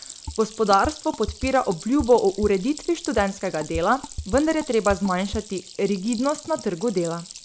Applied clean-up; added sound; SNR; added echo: none; Drum kit + Stream; 13 dB; none.